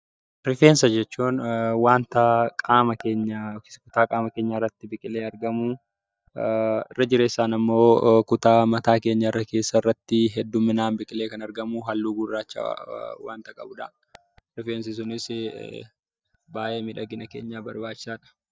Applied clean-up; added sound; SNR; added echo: neural mask model DeepFilterNet 3.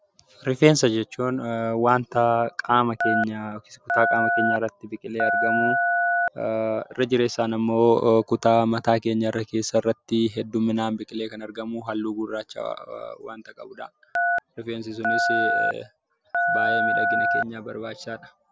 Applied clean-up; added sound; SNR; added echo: none; Telephone; -1 dB; none.